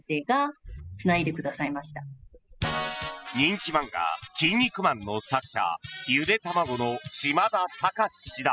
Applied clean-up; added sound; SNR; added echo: classical method spectral subtraction.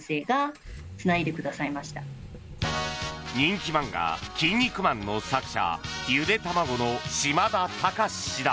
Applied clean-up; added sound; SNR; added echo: none; Accelerating, revving, vroom / Vehicle; 17 dB; none.